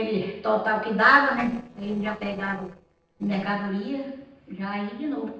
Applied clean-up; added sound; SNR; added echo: neural separator model SepFormer DNS4.